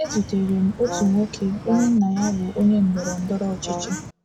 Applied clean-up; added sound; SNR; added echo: none; Brass instrument + Bird / Fowl; 11 dB; none.